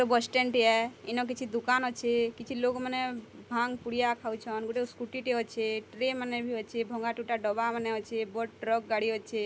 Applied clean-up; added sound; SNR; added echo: none; none; none; none.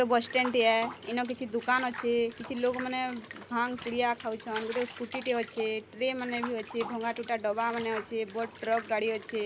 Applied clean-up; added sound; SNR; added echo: none; Bathtub (filling or washing) / Water; 14 dB; none.